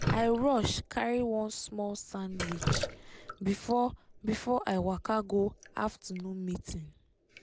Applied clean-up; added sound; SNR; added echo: none; Drip; 8 dB; none.